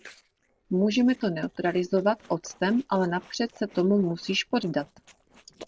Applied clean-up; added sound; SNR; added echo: neural separator model SepFormer DNS4.